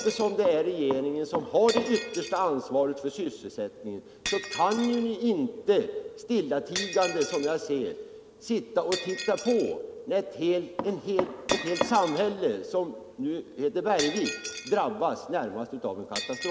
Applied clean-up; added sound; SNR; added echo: none; Shatter; 13 dB; none.